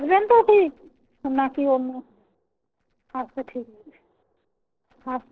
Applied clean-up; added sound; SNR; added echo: neural separator model SepFormer DNS4.